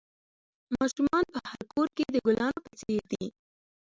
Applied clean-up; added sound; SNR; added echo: none; none; none; none.